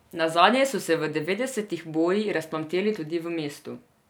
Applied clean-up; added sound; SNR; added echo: none; none; none; none.